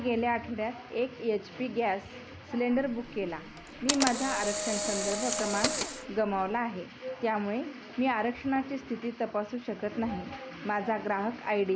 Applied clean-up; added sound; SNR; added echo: none; Camera; 2 dB; none.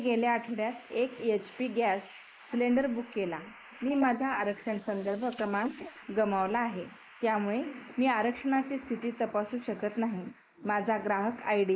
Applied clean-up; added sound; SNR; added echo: neural mask model Resemble Enhance denoiser.